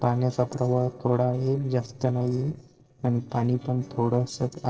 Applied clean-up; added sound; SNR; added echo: neural separator model SepFormer DNS4.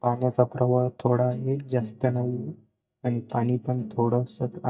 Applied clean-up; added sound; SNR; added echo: neural mask model DeepFilterNet 3.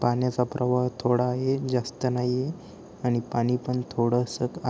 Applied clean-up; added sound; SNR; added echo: none; none; none; none.